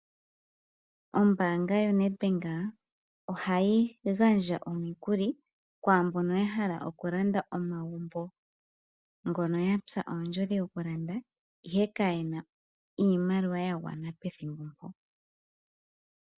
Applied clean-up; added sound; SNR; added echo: none; none; none; none.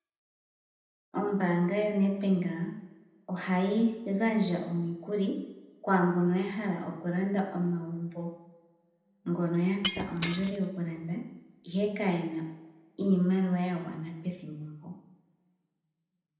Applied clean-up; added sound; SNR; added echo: none; Shatter; 9 dB; reverberation time 0.8 s.